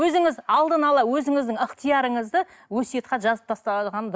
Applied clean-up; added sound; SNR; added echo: neural mask model Resemble Enhance denoiser.